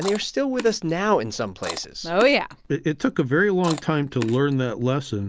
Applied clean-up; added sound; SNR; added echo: none; Chewing, mastication; 16 dB; none.